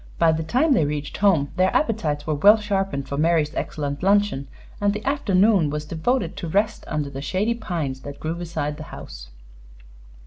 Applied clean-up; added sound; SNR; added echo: none; none; none; none.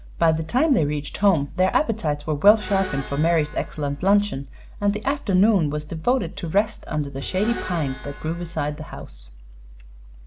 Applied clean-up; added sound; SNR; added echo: none; Screech; 15 dB; none.